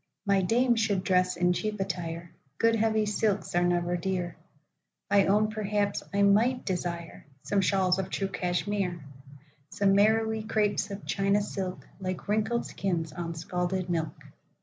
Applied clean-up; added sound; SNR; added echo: none; none; none; none.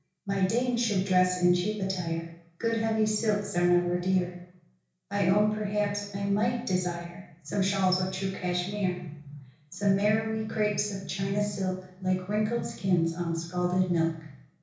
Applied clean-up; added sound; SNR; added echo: none; none; none; reverberation time 0.6 s.